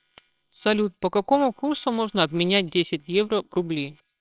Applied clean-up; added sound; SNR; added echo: neural separator model SepFormer WHAMR!.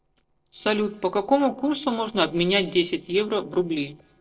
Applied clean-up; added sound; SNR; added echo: neural separator model SepFormer DNS4.